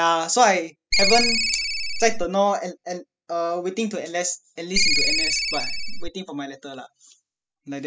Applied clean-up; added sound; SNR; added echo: classical method spectral subtraction.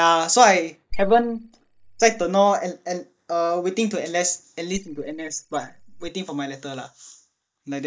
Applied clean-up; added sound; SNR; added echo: neural mask model DeepFilterNet 3.